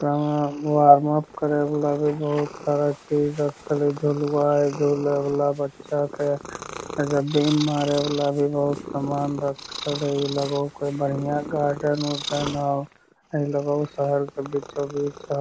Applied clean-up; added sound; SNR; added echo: none; Purr; 14 dB; none.